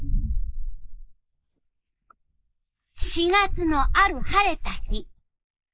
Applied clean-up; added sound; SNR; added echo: neural mask model Resemble Enhance denoiser.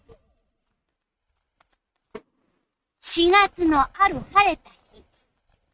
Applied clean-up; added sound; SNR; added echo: neural mask model RNNoise.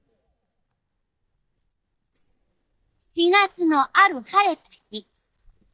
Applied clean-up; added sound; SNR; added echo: neural mask model DeepFilterNet 3.